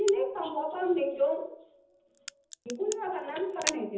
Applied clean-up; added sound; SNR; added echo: none; Crack; 11 dB; reverberation time 0.7 s.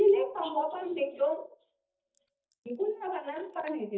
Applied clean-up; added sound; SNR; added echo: neural mask model DeepFilterNet 3.